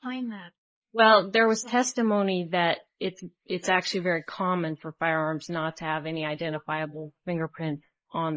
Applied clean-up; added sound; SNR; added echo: neural mask model Resemble Enhance denoiser.